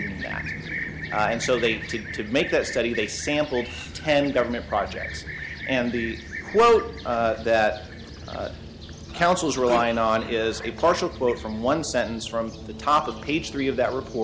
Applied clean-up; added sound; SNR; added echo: none; Fixed-wing aircraft, airplane; 11 dB; none.